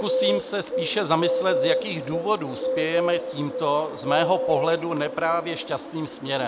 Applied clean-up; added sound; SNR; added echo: none; Bird; 2 dB; none.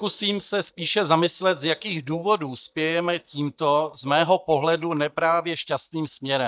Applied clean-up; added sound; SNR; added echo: neural mask model DeepFilterNet 3.